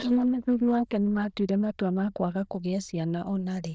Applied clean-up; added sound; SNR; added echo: neural diffusion model UNIVERSE++.